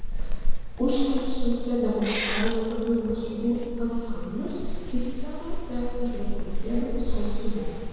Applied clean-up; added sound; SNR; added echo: none; Meow / Purr; -4 dB; reverberation time 1.9 s.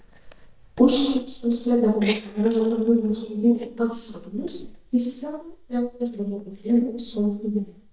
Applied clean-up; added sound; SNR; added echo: neural mask model DeepFilterNet 3.